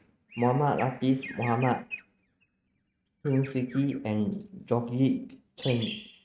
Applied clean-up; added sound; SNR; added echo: neural mask model RNNoise.